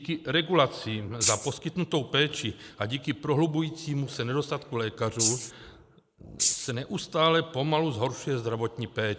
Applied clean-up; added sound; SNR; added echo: neural mask model Resemble Enhance denoiser.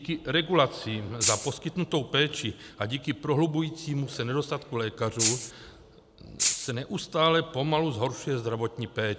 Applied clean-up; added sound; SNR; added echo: none; Rattle (instrument); -2 dB; none.